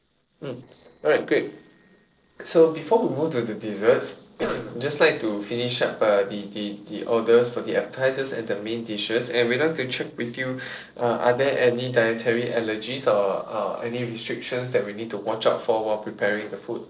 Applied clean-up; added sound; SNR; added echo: neural separator model SepFormer DNS4.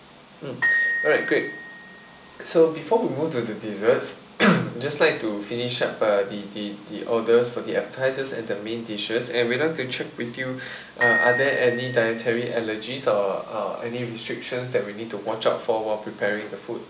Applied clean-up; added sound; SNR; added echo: none; Glockenspiel; 5 dB; none.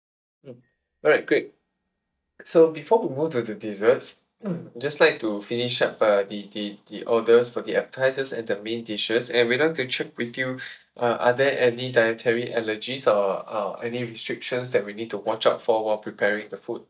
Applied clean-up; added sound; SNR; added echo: neural mask model DeepFilterNet 3.